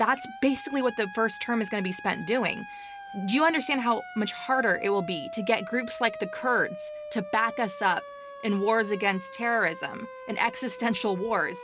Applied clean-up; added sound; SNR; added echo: none; Siren; 13 dB; none.